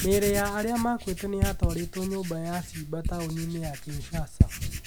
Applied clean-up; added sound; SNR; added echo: none; Writing; 1 dB; none.